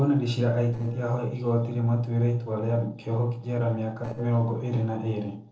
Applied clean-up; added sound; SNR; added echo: neural separator model SepFormer DNS4.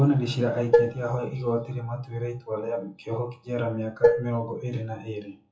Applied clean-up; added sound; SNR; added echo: classical method WPE with log-MMSE.